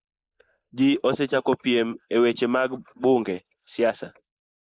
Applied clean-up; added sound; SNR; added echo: neural mask model Resemble Enhance denoiser.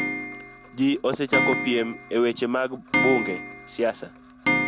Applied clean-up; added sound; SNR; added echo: none; Clock; 2 dB; none.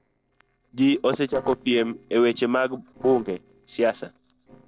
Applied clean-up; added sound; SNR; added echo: neural separator model SepFormer DNS4.